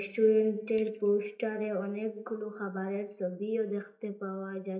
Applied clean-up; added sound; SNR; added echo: neural mask model DeepFilterNet 3.